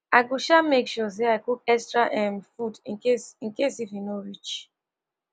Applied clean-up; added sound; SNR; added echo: none; none; none; none.